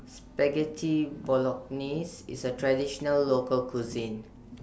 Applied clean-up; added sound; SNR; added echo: none; Car; 19 dB; none.